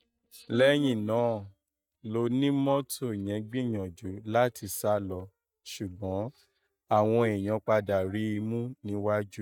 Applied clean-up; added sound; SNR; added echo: neural mask model DeepFilterNet 3.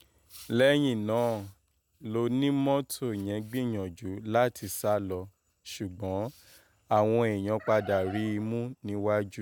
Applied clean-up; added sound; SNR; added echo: none; none; none; none.